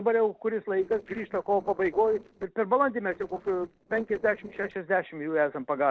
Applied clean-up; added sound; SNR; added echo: neural separator model SepFormer DNS4.